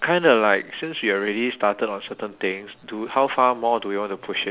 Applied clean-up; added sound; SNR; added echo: none; none; none; none.